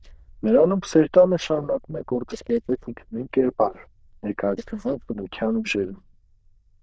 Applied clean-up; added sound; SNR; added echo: neural diffusion model UNIVERSE++.